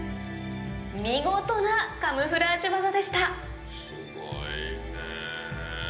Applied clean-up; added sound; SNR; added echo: none; none; none; reverberation time 0.8 s.